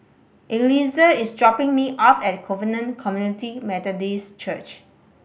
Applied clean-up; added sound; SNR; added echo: none; none; none; none.